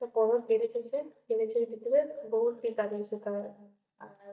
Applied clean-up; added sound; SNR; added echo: neural mask model DeepFilterNet 3.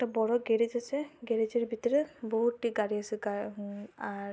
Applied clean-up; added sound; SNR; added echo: none; none; none; none.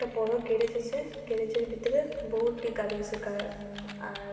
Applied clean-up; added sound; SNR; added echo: none; Typing; 16 dB; reverberation time 2.5 s.